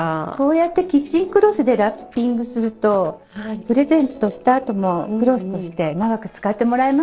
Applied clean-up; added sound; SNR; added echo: neural separator model SepFormer DNS4.